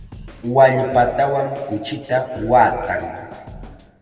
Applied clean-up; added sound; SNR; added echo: none; Drum kit; 20 dB; reverberation time 2.0 s.